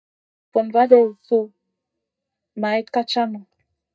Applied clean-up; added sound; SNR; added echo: neural mask model DeepFilterNet 3.